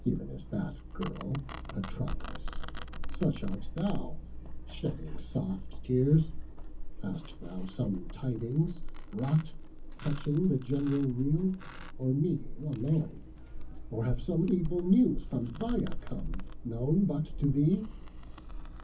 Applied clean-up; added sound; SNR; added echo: none; Domestic sounds, home sounds; 5 dB; reverberation time 0.3 s.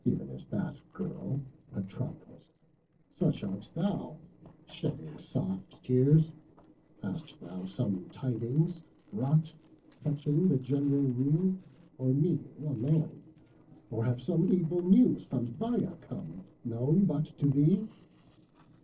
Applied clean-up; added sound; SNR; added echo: neural separator model SepFormer DNS4.